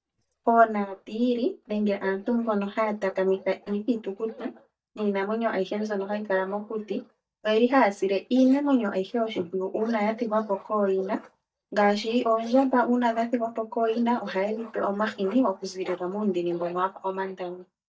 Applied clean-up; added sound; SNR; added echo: neural mask model DeepFilterNet 3.